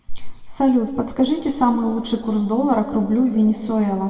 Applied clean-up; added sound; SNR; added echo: none; none; none; reverberation time 2.1 s.